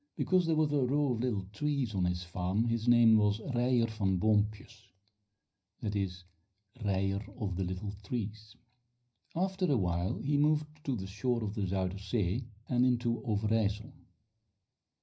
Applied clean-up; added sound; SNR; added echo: none; none; none; reverberation time 0.4 s.